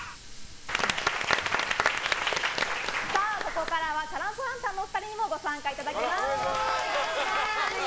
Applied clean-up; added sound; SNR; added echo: none; Insect + Water tap, faucet; 15 dB; none.